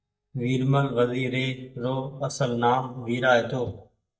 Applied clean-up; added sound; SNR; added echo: neural mask model DeepFilterNet 3.